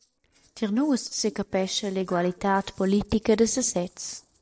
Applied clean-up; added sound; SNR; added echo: neural separator model SepFormer DNS4.